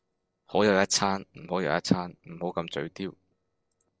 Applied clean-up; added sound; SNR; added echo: neural separator model SepFormer DNS4.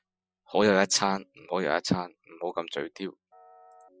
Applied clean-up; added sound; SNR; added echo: classical method Wiener filter.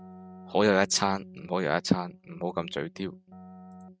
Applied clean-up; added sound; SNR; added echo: neural mask model RNNoise.